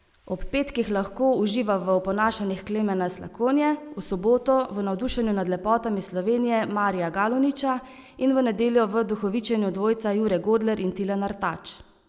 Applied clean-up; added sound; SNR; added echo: none; none; none; none.